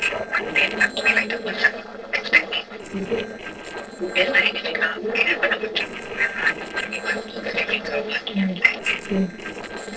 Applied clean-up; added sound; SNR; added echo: neural separator model SepFormer DNS4.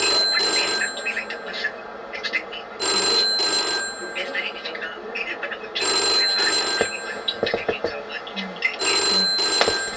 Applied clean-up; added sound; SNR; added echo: none; Telephone; -4 dB; reverberation time 0.1 s.